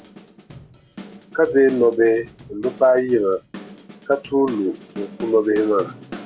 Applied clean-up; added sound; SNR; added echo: none; Drum / Drum kit; 18 dB; none.